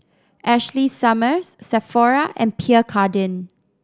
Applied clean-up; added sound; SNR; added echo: none; none; none; none.